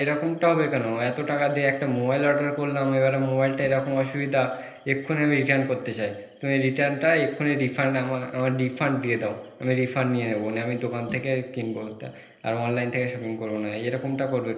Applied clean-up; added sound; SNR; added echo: neural separator model SepFormer DNS4.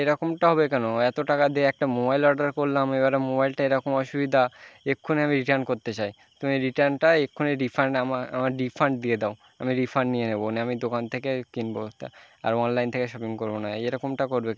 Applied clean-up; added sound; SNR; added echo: none; none; none; none.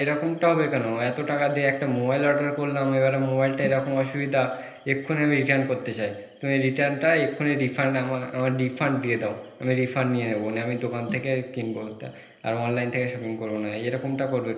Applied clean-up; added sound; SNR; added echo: none; Snare drum; 17 dB; reverberation time 0.8 s.